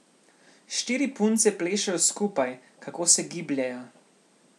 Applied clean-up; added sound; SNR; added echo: none; none; none; none.